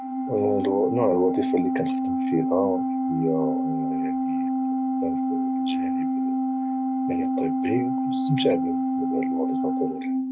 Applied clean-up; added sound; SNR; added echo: none; Organ; -4 dB; none.